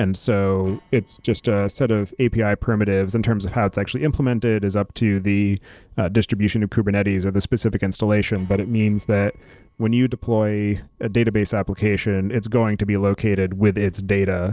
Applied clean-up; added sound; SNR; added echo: neural separator model SepFormer DNS4.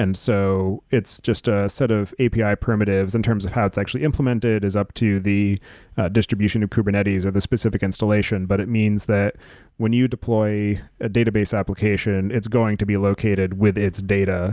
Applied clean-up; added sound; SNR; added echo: none; none; none; none.